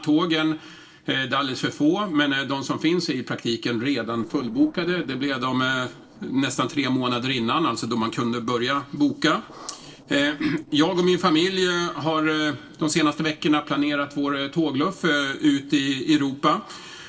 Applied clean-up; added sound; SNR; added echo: neural separator model SepFormer DNS4.